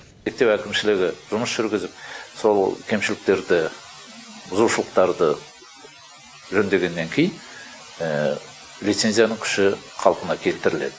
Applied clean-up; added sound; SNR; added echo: none; none; none; none.